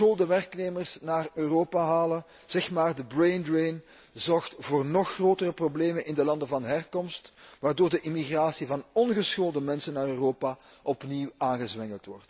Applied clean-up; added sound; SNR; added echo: none; none; none; none.